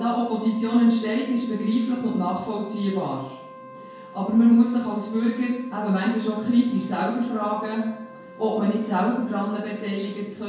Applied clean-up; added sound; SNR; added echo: none; Wind instrument, woodwind instrument; 20 dB; reverberation time 0.6 s.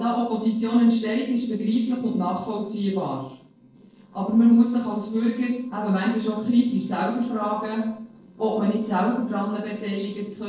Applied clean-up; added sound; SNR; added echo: neural separator model SepFormer DNS4.